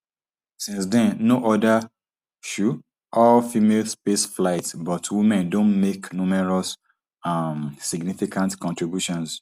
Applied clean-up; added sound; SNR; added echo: none; none; none; none.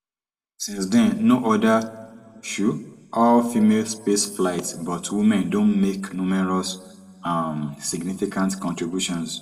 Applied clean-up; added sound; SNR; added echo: none; none; none; reverberation time 1.3 s.